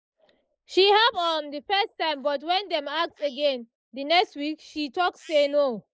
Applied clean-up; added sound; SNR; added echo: neural mask model Resemble Enhance denoiser.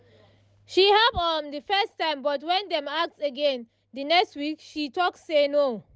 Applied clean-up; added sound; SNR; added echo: none; none; none; none.